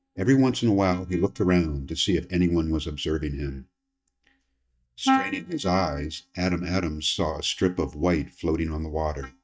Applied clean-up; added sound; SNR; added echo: neural mask model DeepFilterNet 3.